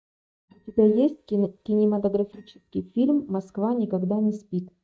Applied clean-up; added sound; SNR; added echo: neural mask model DeepFilterNet 3.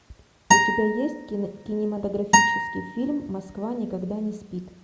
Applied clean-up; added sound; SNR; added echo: none; Acoustic guitar; -5 dB; none.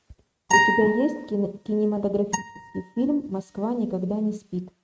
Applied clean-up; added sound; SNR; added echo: neural mask model RNNoise.